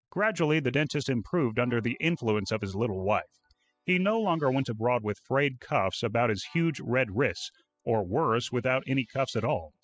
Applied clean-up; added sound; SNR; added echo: classical method spectral subtraction.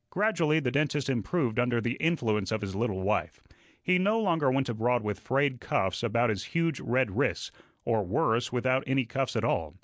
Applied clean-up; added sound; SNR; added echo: none; none; none; none.